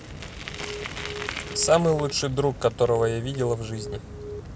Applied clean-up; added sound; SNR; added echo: none; Bicycle + Alarm; 10 dB; none.